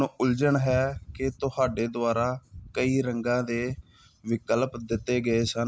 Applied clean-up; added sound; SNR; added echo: none; none; none; none.